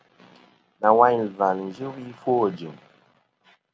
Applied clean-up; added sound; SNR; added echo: none; none; none; none.